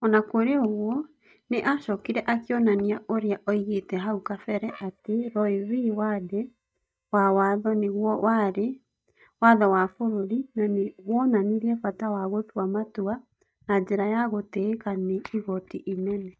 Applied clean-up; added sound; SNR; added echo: neural mask model DeepFilterNet 3.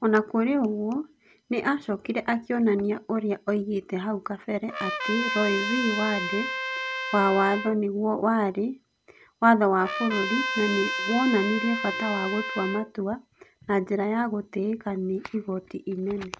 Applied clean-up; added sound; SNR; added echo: none; Trumpet; 4 dB; none.